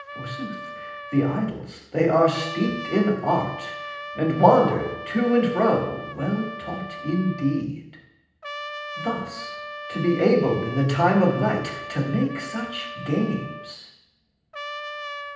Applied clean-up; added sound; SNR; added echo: none; Trumpet; 12 dB; reverberation time 0.9 s.